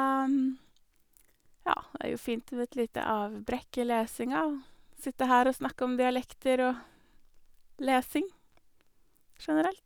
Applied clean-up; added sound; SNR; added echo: none; none; none; none.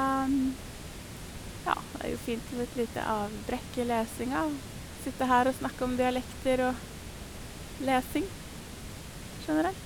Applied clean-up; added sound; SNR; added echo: none; Water; 10 dB; none.